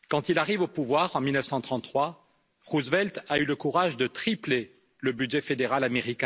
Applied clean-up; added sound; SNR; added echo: none; none; none; none.